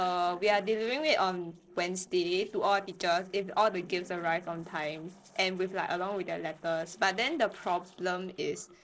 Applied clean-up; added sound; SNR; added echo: neural separator model SepFormer DNS4.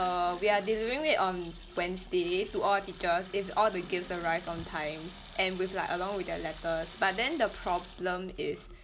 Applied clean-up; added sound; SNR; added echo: none; Sink (filling or washing) / Water tap, faucet; 15 dB; none.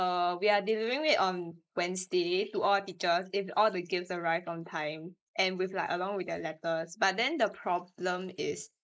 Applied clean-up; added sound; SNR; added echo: neural mask model Resemble Enhance denoiser.